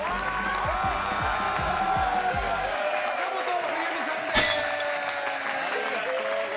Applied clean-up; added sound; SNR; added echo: none; Shatter; 8 dB; none.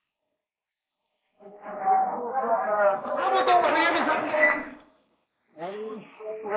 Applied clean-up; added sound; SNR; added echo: neural mask model Resemble Enhance denoiser.